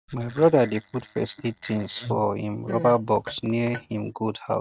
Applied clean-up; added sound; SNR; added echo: neural mask model RNNoise.